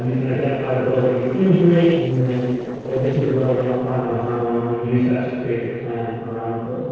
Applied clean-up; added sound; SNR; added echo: neural separator model SepFormer DNS4.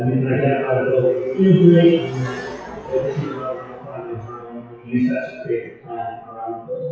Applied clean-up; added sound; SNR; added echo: classical method WPE with log-MMSE.